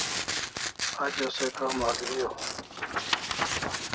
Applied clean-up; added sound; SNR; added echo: none; Tearing; -2 dB; none.